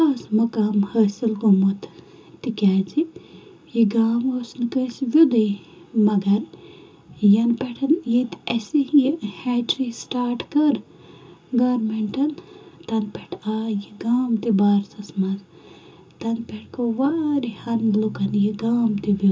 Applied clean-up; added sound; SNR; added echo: none; none; none; reverberation time 0.2 s.